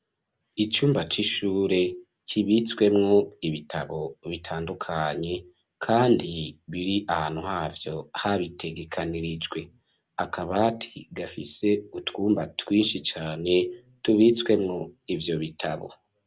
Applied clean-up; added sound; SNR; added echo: none; none; none; none.